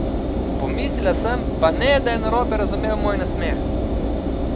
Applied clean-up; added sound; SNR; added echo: none; Engine; -2 dB; none.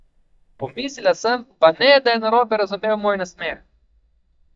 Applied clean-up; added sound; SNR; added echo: neural mask model DeepFilterNet 3.